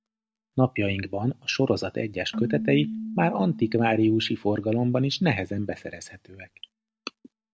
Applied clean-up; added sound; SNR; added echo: none; Keyboard (musical); 13 dB; none.